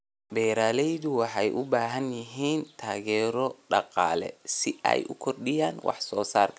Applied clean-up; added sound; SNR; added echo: none; none; none; none.